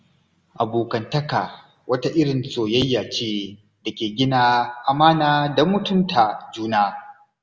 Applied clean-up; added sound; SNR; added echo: none; none; none; none.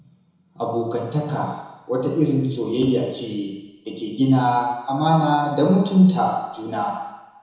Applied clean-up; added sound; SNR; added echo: none; none; none; reverberation time 1.0 s.